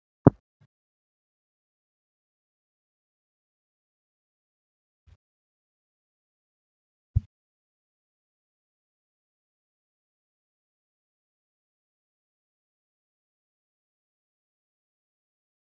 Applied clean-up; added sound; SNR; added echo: none; none; none; none.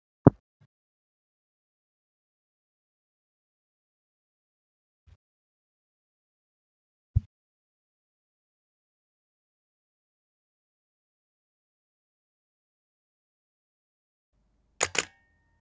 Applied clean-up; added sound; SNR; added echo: none; Camera; -2 dB; none.